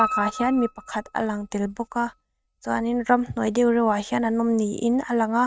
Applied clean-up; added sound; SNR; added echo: neural mask model RNNoise.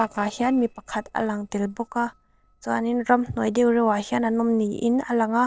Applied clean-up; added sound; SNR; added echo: neural separator model SepFormer DNS4.